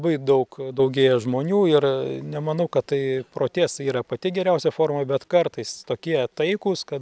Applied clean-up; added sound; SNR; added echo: none; none; none; none.